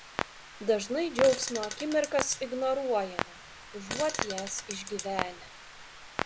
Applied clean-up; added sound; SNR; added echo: none; Clock + Fart; 7 dB; none.